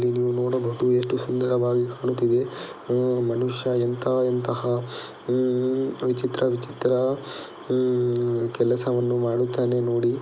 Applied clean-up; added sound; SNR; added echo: none; none; none; none.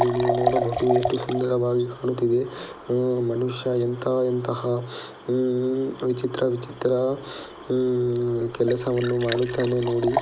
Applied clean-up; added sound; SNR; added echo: none; Liquid; 9 dB; none.